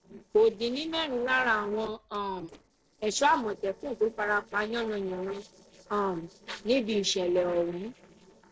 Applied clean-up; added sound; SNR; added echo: neural separator model SepFormer DNS4.